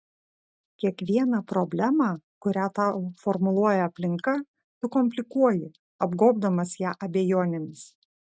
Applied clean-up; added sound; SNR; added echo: none; none; none; none.